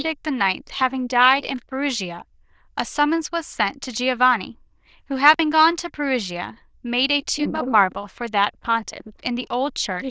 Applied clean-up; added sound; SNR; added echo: neural diffusion model UNIVERSE++.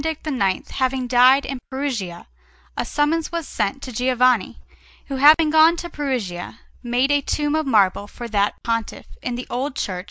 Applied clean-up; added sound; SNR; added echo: none; none; none; none.